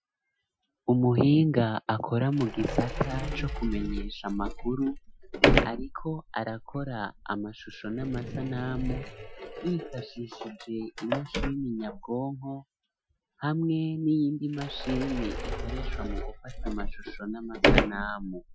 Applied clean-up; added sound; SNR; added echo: classical method Wiener filter.